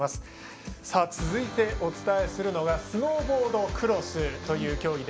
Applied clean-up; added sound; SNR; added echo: none; none; none; none.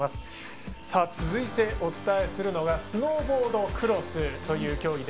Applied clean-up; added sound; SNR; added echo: none; Alarm; 17 dB; none.